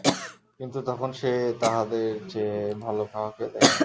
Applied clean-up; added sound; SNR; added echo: none; Cough; 1 dB; none.